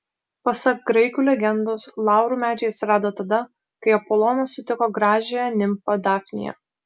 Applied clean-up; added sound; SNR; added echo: none; none; none; none.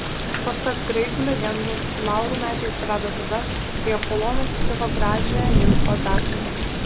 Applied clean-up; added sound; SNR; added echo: none; Thunder / Rain; -5 dB; none.